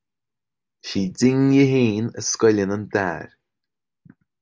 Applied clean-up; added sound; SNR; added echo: none; none; none; none.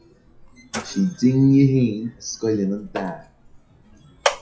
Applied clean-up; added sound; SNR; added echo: classical method WPE with log-MMSE.